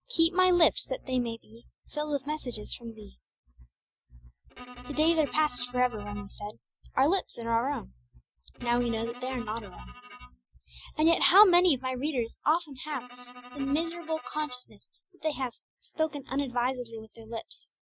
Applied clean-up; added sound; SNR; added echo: classical method Wiener filter.